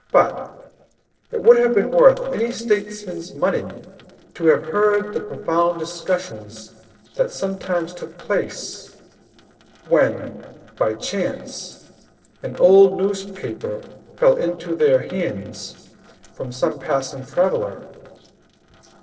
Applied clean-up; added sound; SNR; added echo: neural separator model SepFormer DNS4.